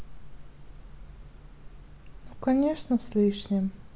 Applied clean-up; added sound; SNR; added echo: none; none; none; none.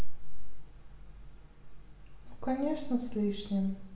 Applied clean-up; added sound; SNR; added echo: none; none; none; reverberation time 0.7 s.